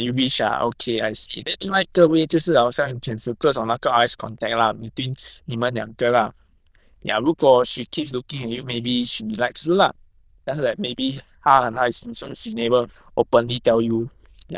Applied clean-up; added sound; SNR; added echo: neural diffusion model UNIVERSE++.